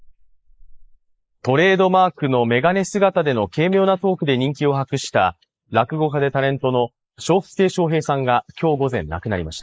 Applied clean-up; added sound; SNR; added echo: neural mask model Resemble Enhance denoiser.